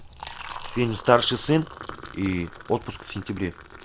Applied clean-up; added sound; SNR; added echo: none; Liquid; 14 dB; none.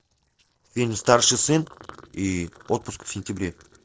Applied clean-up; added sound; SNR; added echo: neural separator model SepFormer DNS4.